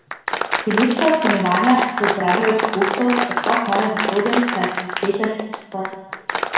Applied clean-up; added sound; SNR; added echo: none; Applause; 3 dB; reverberation time 1.1 s.